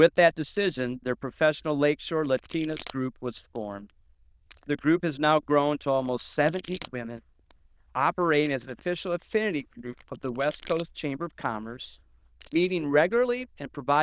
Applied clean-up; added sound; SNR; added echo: neural diffusion model UNIVERSE++.